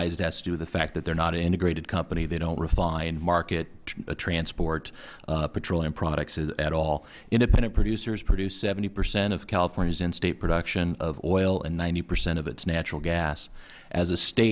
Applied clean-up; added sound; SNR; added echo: none; none; none; none.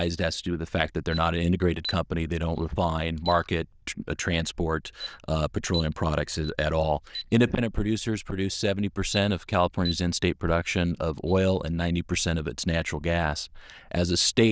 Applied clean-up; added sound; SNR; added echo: neural diffusion model UNIVERSE++.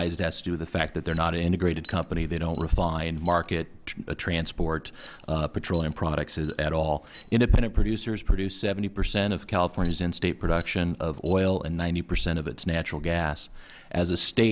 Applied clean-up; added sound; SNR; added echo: none; Alarm; 18 dB; none.